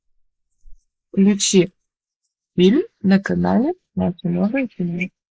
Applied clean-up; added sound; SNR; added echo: neural mask model Resemble Enhance denoiser.